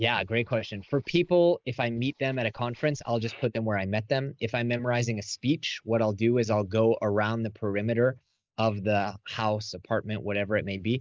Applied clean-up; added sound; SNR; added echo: neural mask model Resemble Enhance denoiser.